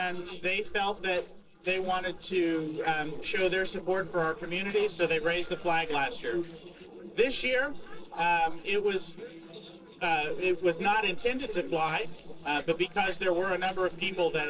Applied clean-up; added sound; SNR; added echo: neural separator model SepFormer DNS4.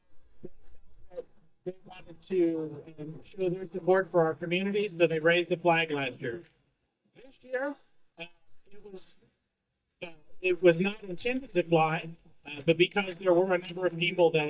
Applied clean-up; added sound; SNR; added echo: neural mask model DeepFilterNet 3.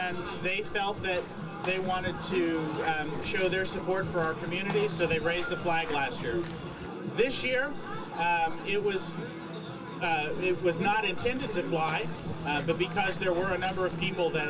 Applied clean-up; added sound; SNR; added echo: none; Walk, footsteps / Bird vocalization, bird call, bird song; 14 dB; reverberation time 0.2 s.